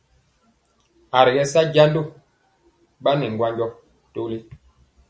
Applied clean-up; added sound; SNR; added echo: none; none; none; none.